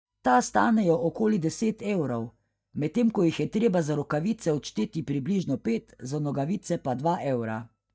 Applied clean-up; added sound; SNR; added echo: neural mask model DeepFilterNet 3.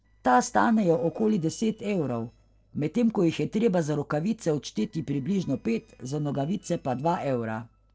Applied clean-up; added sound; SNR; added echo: neural separator model SepFormer DNS4.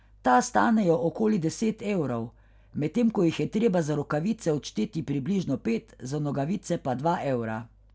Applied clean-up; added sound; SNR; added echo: none; none; none; none.